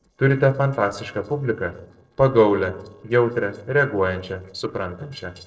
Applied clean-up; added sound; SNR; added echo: neural separator model SepFormer DNS4.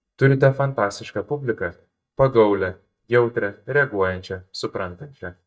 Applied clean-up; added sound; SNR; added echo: neural mask model DeepFilterNet 3.